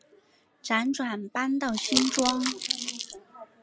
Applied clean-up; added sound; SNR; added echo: none; Crumpling, crinkling; 1 dB; none.